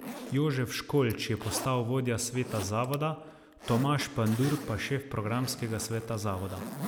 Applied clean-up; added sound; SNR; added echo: none; Zipper (clothing); 12 dB; none.